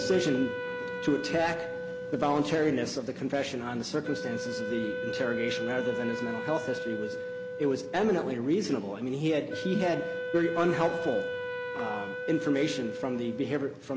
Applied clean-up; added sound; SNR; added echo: none; Wind instrument, woodwind instrument; 6 dB; none.